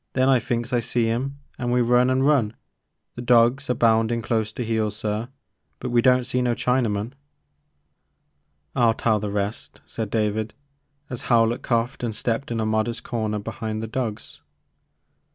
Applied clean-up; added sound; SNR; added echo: none; none; none; none.